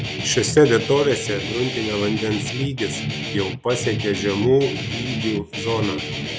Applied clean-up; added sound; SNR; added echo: none; Guitar; 5 dB; none.